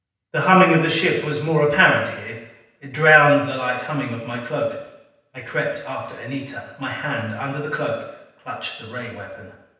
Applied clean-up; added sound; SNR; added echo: none; none; none; reverberation time 0.9 s.